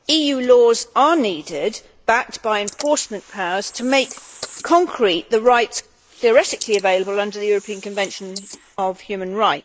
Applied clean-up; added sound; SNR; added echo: neural mask model Resemble Enhance denoiser.